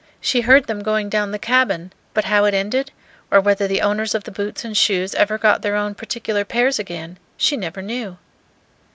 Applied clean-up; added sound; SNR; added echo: none; none; none; none.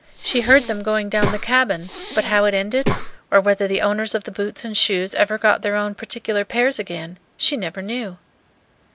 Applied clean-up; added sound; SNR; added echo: none; Breathing; 5 dB; none.